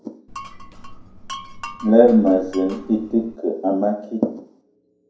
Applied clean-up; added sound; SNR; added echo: none; Glass; 16 dB; reverberation time 0.5 s.